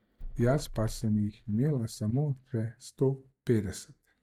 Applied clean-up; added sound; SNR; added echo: neural mask model DeepFilterNet 3.